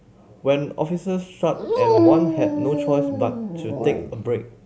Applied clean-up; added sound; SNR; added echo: none; Dog; -3 dB; none.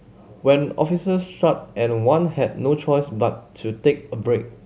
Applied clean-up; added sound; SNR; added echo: none; none; none; none.